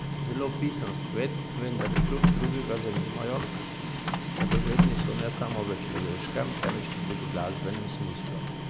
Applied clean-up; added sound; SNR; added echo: none; Printer; -5 dB; none.